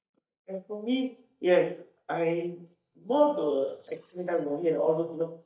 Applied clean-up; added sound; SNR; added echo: neural mask model DeepFilterNet 3.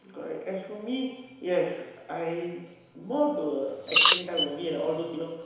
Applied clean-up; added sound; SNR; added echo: none; Rattle / Keys jangling; -3 dB; reverberation time 1.0 s.